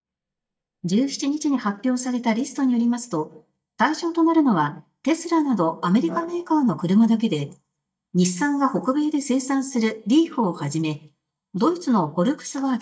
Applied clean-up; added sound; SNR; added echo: neural mask model DeepFilterNet 3.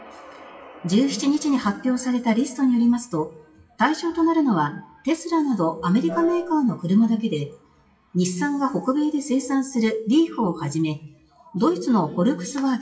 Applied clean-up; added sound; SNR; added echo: classical method WPE with log-MMSE.